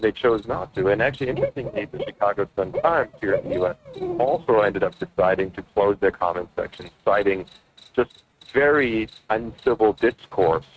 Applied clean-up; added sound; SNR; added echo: neural mask model RNNoise.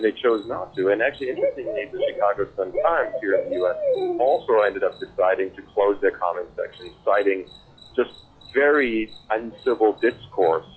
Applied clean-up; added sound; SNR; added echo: classical method log-MMSE.